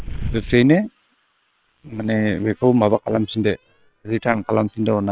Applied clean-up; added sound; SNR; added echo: neural separator model SepFormer WHAM!.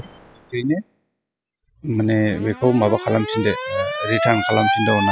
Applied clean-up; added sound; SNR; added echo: classical method spectral subtraction.